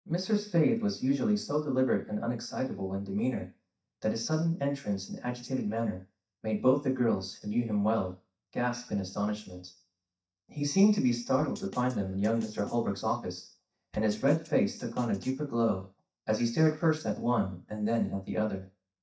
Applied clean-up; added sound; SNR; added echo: neural mask model DeepFilterNet 3.